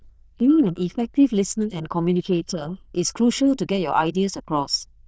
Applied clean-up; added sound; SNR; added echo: neural diffusion model UNIVERSE++.